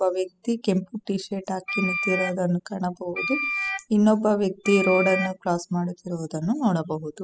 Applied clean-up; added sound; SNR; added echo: classical method spectral subtraction.